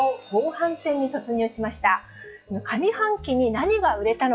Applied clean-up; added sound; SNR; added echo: classical method log-MMSE.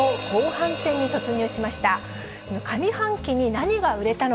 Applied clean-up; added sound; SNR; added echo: none; Hi-hat; 11 dB; none.